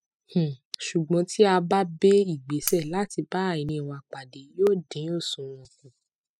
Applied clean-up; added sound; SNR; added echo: classical method spectral subtraction.